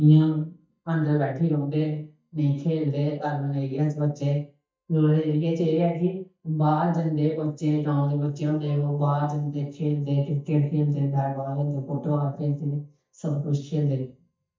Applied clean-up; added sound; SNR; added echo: neural mask model DeepFilterNet 3.